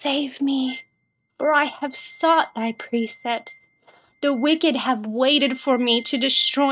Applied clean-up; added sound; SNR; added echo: neural mask model RNNoise.